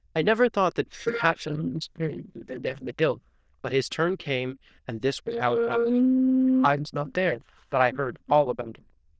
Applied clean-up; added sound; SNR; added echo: neural diffusion model UNIVERSE++.